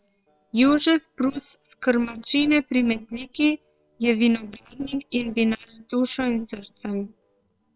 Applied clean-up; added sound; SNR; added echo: neural separator model SepFormer WHAM!.